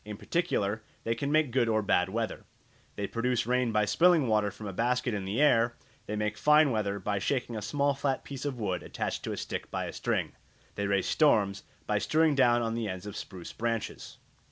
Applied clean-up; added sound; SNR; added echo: none; none; none; none.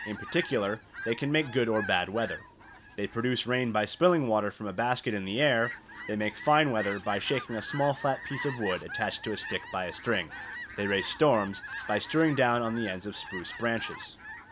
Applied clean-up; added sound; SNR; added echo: none; Fowl; 13 dB; none.